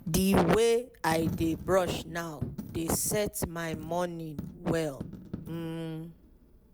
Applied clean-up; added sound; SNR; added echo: none; Coin (dropping); 12 dB; none.